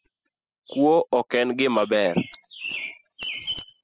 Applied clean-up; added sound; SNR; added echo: classical method spectral subtraction.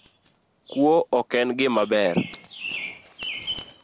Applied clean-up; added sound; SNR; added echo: none; Bird vocalization, bird call, bird song; 13 dB; none.